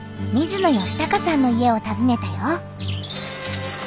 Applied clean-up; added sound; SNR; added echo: none; Bird; 19 dB; none.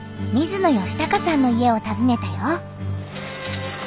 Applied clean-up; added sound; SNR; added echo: none; none; none; none.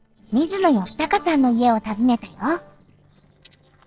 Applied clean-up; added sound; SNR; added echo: neural separator model SepFormer DNS4.